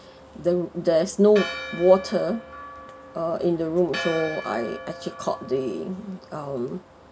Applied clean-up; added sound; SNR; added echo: none; Church bell; 14 dB; none.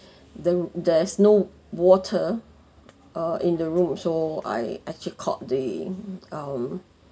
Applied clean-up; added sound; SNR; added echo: none; none; none; none.